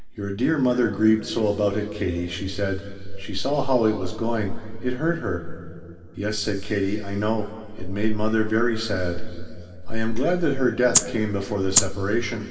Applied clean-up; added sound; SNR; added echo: none; Rattle (instrument); 0 dB; reverberation time 2.5 s.